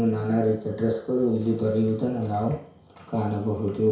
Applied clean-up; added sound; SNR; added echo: none; none; none; reverberation time 0.6 s.